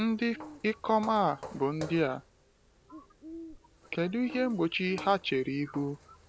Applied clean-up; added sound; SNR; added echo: none; Walk, footsteps + Bird; 17 dB; none.